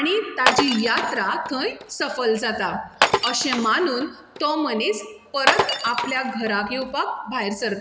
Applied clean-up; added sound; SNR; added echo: none; Glass; 3 dB; none.